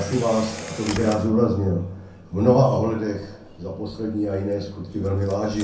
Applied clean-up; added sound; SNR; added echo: none; Camera; 18 dB; reverberation time 0.6 s.